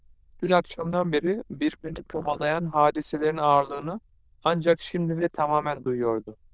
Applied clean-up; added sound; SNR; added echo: neural diffusion model UNIVERSE++.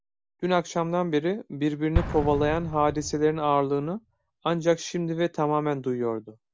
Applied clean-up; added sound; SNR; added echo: none; Explosion; 11 dB; none.